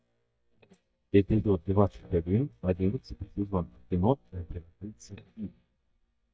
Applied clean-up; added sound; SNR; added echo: neural mask model DeepFilterNet 3.